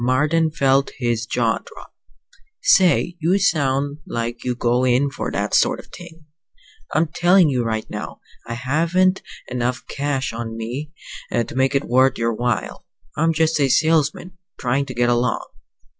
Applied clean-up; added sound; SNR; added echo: none; none; none; none.